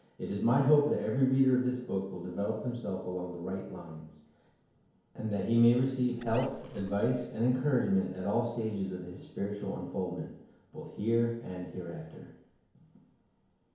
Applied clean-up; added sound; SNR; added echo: none; Squeak; 15 dB; reverberation time 1.0 s.